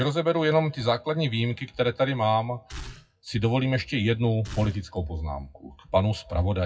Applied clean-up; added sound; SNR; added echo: classical method WPE with log-MMSE.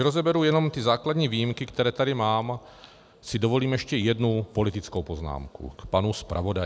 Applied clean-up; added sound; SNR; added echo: none; none; none; none.